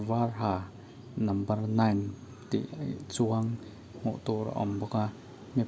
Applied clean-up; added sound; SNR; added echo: none; none; none; none.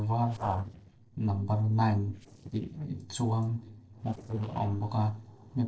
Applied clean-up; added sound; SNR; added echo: neural separator model SepFormer DNS4.